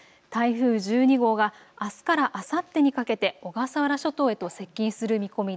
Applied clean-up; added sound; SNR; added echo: none; none; none; none.